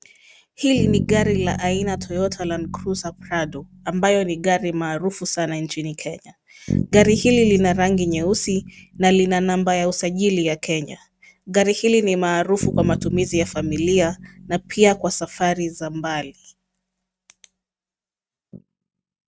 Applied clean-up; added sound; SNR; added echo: neural mask model RNNoise.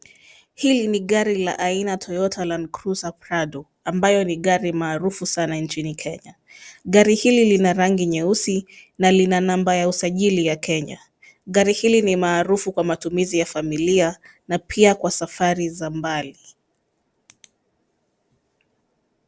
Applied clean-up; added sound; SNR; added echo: none; none; none; none.